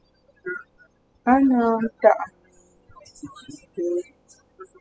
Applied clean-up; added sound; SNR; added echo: classical method spectral subtraction.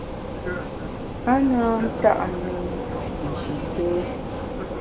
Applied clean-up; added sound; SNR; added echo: none; Vehicle; 4 dB; none.